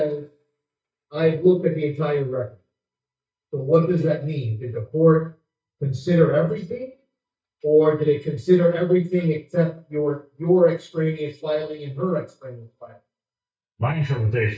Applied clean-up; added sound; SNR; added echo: neural mask model DeepFilterNet 3.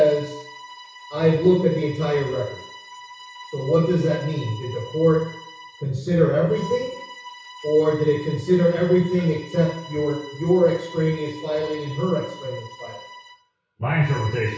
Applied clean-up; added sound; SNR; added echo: none; Bowed string instrument; 18 dB; reverberation time 0.6 s.